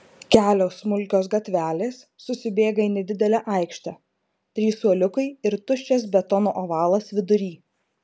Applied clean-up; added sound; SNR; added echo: none; none; none; none.